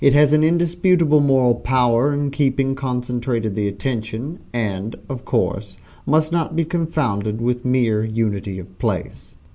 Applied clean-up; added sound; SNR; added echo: none; none; none; none.